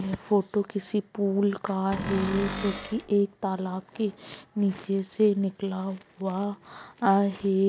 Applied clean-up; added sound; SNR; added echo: none; Cupboard open or close; 7 dB; none.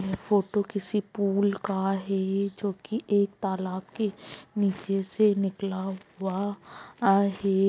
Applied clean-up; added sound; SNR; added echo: none; none; none; none.